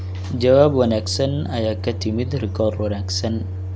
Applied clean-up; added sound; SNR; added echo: none; Microwave oven; 6 dB; none.